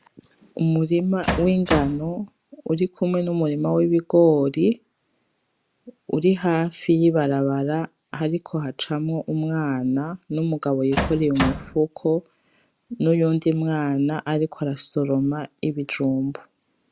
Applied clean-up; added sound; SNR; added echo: none; Bass drum; 3 dB; none.